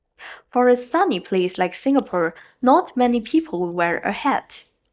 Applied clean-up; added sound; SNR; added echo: neural mask model DeepFilterNet 3.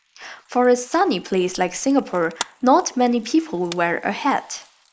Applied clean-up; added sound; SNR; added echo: neural mask model Resemble Enhance denoiser.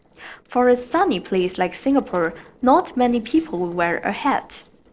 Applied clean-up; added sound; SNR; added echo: neural separator model SepFormer DNS4.